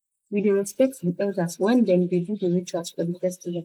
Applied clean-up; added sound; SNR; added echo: neural mask model Resemble Enhance denoiser.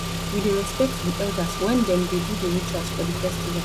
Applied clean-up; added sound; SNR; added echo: none; Engine / Car; 3 dB; none.